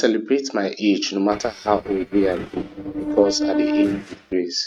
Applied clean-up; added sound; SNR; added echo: neural mask model RNNoise.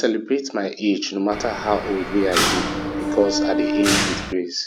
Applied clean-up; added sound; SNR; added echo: none; Mechanisms; 0 dB; none.